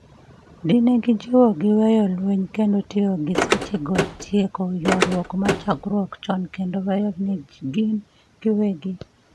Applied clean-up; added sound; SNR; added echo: none; Car; 3 dB; none.